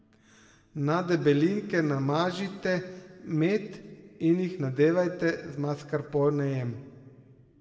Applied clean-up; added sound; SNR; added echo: none; none; none; reverberation time 1.2 s.